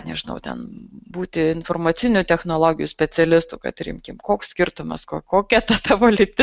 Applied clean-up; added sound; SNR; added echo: none; none; none; none.